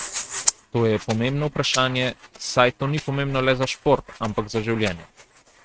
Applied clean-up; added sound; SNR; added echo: neural mask model RNNoise.